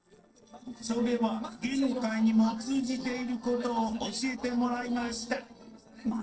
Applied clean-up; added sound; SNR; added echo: neural separator model SepFormer DNS4.